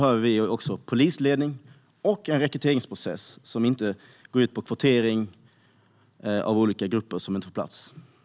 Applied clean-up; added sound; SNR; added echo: none; none; none; none.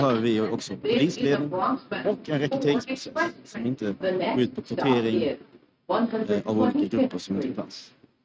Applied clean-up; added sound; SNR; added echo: neural mask model RNNoise.